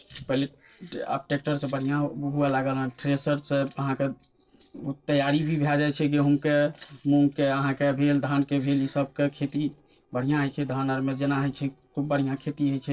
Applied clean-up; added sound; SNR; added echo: neural separator model SepFormer DNS4.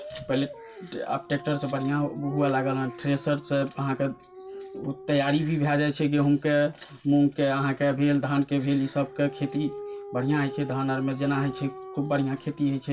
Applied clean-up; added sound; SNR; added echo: none; Dog; 15 dB; reverberation time 0.2 s.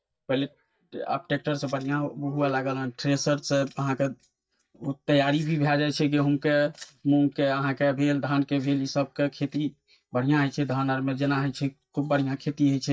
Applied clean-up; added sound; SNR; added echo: neural mask model DeepFilterNet 3.